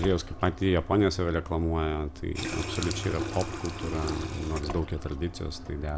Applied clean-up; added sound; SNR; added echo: none; Water tap, faucet; 8 dB; none.